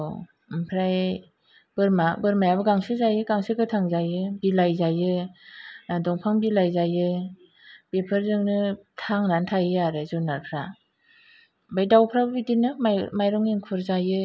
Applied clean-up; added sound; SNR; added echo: none; none; none; none.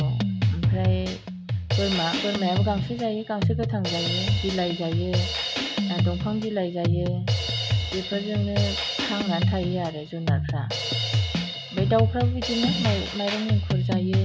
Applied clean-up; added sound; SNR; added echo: none; Drum kit; -4 dB; none.